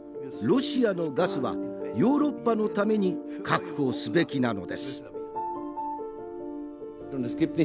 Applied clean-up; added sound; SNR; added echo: none; none; none; none.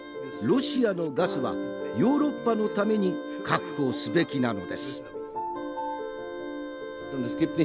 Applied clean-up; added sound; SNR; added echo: none; Wind instrument, woodwind instrument; 13 dB; none.